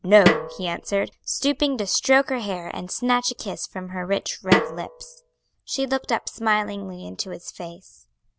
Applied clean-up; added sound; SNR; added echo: none; Snare drum; 1 dB; none.